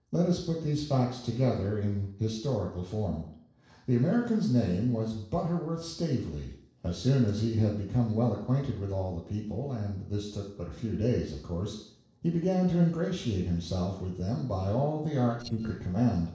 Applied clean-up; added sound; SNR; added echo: neural separator model SepFormer DNS4.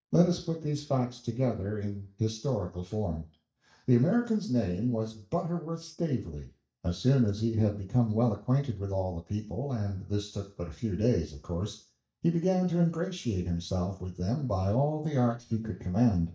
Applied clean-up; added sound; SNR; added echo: neural mask model DeepFilterNet 3.